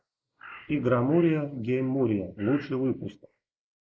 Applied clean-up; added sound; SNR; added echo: neural mask model Resemble Enhance denoiser.